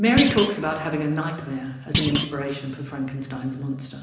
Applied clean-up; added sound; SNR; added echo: none; Thump, thud; 2 dB; reverberation time 1.0 s.